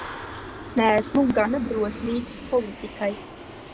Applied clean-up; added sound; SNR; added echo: none; Clapping + Aircraft; 11 dB; none.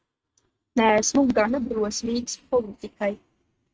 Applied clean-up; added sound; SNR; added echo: neural mask model RNNoise.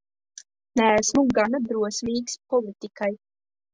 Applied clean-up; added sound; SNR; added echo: none; none; none; none.